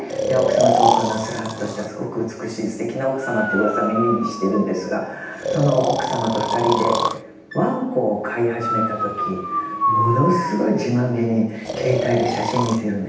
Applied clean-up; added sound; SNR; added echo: none; Breathing; 2 dB; reverberation time 0.9 s.